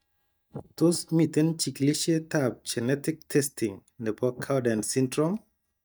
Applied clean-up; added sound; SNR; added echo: neural mask model DeepFilterNet 3.